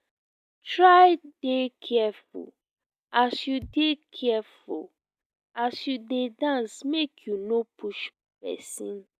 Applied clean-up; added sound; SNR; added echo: neural mask model RNNoise.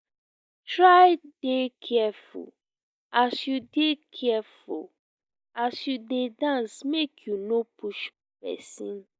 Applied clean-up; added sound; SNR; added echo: neural mask model DeepFilterNet 3.